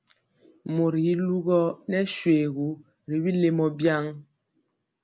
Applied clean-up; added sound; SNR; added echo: none; none; none; none.